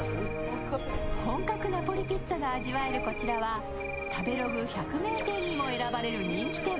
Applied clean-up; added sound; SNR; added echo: none; Cricket; 7 dB; none.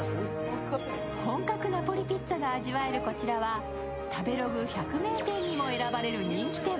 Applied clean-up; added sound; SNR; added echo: none; none; none; none.